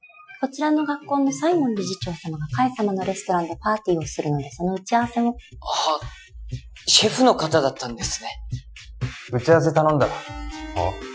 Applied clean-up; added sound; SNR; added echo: classical method Wiener filter.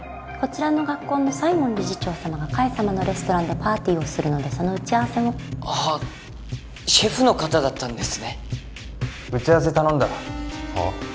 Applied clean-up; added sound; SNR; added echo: none; none; none; none.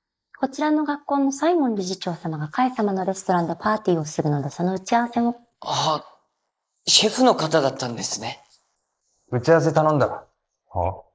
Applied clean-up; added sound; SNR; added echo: neural mask model Resemble Enhance denoiser.